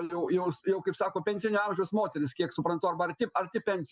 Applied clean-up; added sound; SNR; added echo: none; none; none; none.